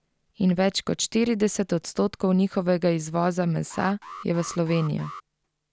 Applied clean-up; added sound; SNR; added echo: none; Alarm; 16 dB; none.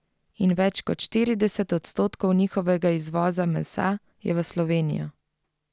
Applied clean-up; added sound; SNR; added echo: none; none; none; none.